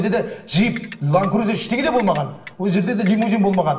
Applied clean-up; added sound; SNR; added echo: none; Ratchet, pawl; 12 dB; reverberation time 0.8 s.